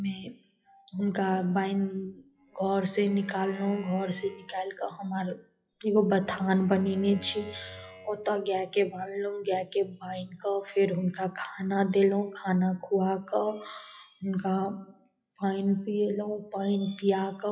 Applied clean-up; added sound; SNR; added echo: classical method WPE with log-MMSE.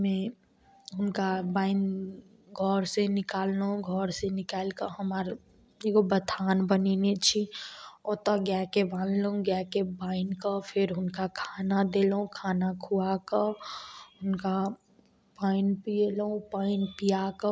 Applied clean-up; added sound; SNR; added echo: none; none; none; none.